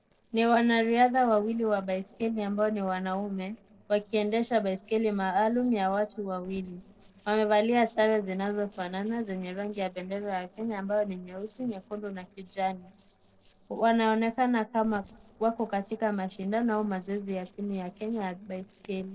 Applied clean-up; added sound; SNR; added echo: neural separator model SepFormer DNS4.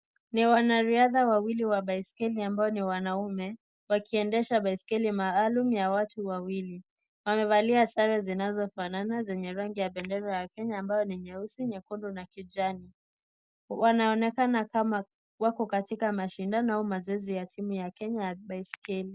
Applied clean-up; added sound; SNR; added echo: none; none; none; none.